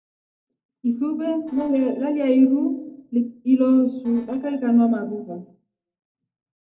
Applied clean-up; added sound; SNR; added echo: neural separator model SepFormer DNS4.